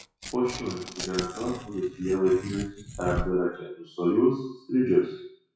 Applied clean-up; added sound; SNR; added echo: classical method WPE with log-MMSE.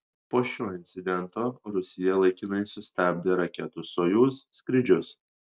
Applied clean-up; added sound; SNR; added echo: none; none; none; none.